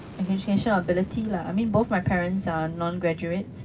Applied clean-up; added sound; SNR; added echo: none; Fixed-wing aircraft, airplane; 14 dB; reverberation time 0.4 s.